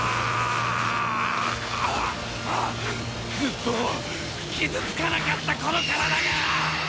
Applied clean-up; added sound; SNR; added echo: none; none; none; none.